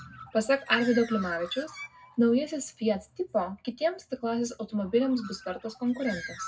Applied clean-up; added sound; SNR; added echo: none; Bird; 16 dB; reverberation time 0.3 s.